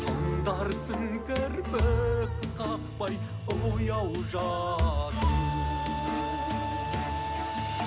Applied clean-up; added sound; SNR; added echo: none; none; none; none.